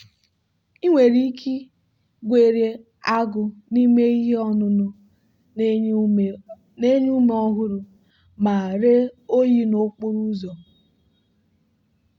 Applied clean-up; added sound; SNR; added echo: none; none; none; none.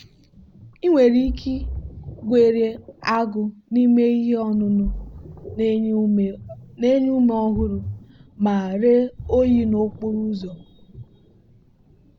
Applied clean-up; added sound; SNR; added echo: none; Ocean; 15 dB; none.